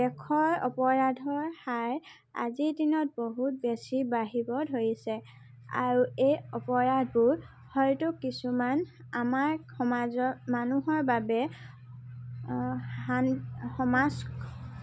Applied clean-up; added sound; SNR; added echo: none; none; none; none.